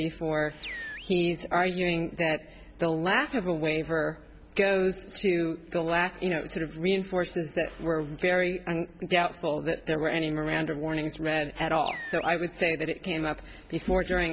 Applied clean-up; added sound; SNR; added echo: none; Animal; 13 dB; none.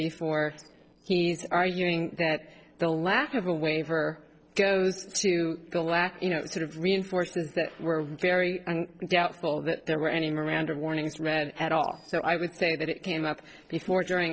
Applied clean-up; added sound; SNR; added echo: neural separator model SepFormer DNS4.